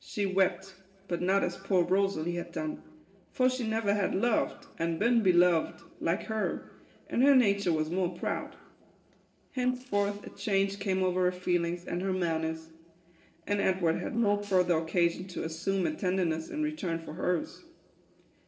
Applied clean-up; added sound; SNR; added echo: neural separator model SepFormer DNS4.